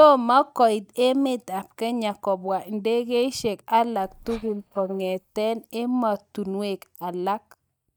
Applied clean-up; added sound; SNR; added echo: neural mask model DeepFilterNet 3.